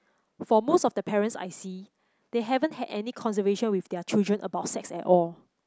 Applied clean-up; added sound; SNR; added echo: none; none; none; none.